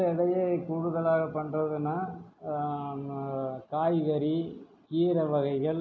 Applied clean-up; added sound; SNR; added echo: none; none; none; none.